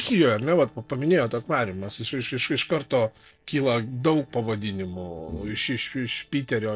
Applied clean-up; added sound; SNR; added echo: neural separator model SepFormer DNS4.